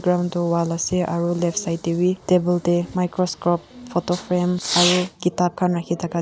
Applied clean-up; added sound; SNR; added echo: none; Fireworks; 11 dB; none.